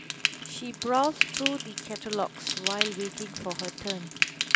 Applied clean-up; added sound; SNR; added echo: none; Frying (food); -2 dB; none.